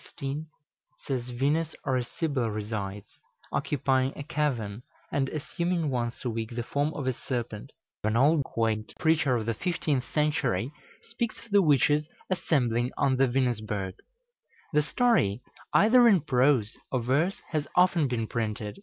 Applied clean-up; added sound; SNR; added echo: none; none; none; none.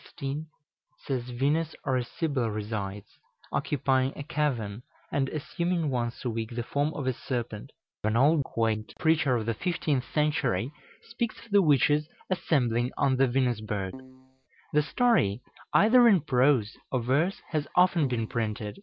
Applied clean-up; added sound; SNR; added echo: none; Keyboard (musical); 17 dB; none.